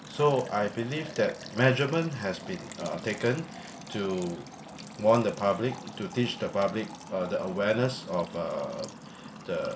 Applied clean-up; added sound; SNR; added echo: none; Liquid; 18 dB; none.